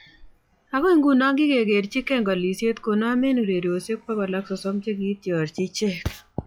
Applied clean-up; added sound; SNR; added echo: classical method log-MMSE.